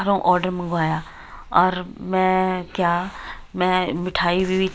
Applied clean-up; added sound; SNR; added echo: none; none; none; none.